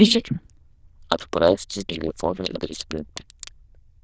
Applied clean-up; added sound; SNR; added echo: neural diffusion model UNIVERSE++.